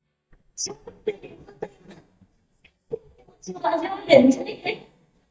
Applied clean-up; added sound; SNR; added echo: neural mask model DeepFilterNet 3.